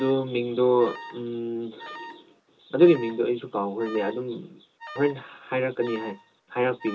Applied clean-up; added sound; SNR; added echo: none; Alarm; 18 dB; reverberation time 0.2 s.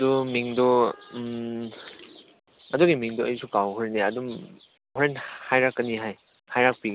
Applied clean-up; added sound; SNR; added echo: none; none; none; none.